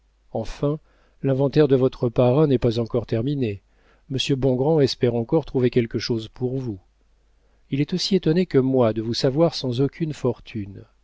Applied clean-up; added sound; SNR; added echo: none; none; none; none.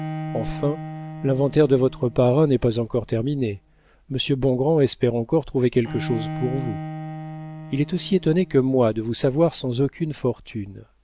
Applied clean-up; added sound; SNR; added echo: none; Bowed string instrument; 13 dB; none.